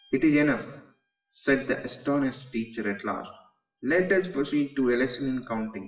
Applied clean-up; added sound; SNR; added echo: classical method WPE with log-MMSE.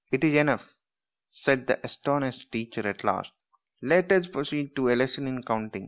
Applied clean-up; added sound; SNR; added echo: none; none; none; none.